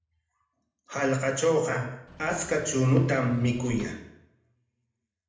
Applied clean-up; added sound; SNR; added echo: none; Engine / Mechanisms; 18 dB; reverberation time 0.7 s.